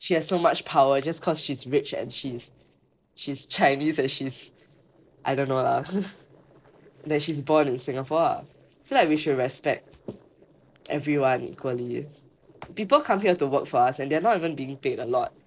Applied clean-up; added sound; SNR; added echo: neural separator model SepFormer DNS4.